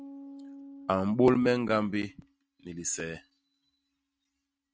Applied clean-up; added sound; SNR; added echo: neural mask model RNNoise.